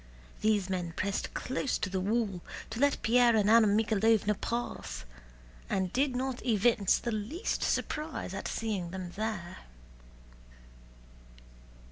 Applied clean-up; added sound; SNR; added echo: none; none; none; none.